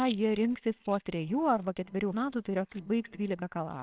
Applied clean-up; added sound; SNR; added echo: neural separator model SepFormer WHAMR!.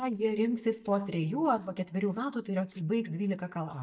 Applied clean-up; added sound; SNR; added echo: neural mask model DeepFilterNet 3.